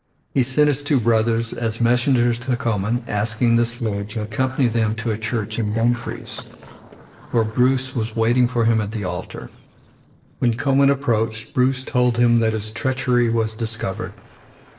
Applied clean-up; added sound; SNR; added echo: neural separator model SepFormer DNS4.